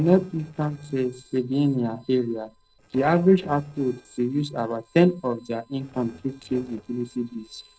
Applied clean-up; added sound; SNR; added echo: neural separator model SepFormer DNS4.